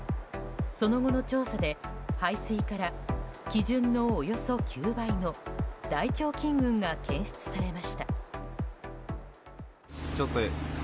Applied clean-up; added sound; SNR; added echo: none; none; none; none.